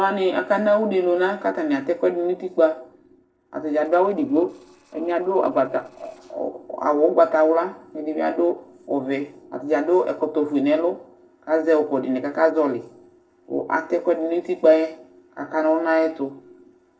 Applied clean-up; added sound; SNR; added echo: neural separator model SepFormer DNS4.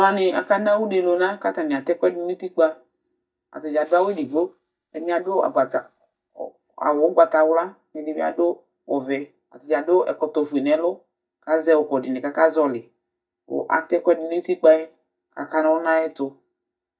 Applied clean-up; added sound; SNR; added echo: neural mask model DeepFilterNet 3.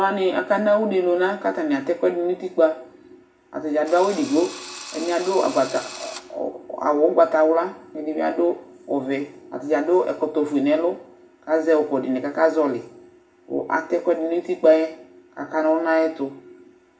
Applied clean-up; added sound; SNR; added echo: none; Drill; 15 dB; reverberation time 0.4 s.